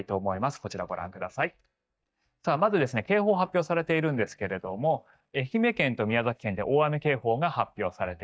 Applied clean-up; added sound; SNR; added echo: neural mask model DeepFilterNet 3.